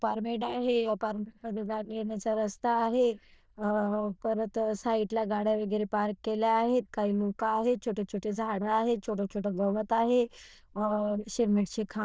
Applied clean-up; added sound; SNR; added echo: neural diffusion model UNIVERSE++.